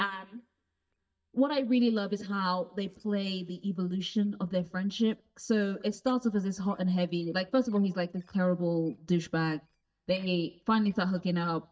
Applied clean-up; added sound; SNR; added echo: neural mask model DeepFilterNet 3.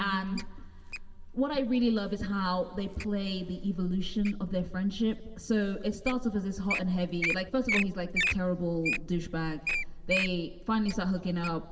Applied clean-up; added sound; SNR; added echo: none; Wild animals; 6 dB; reverberation time 3.0 s.